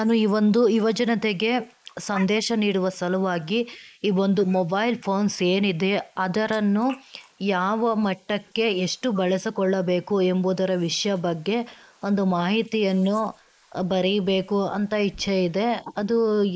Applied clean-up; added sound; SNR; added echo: neural mask model Resemble Enhance denoiser.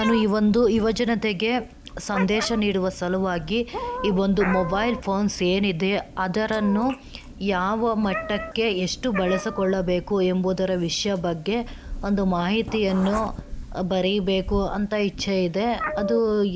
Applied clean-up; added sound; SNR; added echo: none; Meow; 11 dB; none.